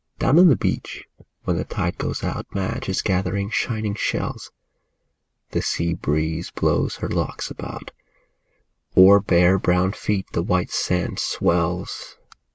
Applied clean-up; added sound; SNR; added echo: none; none; none; none.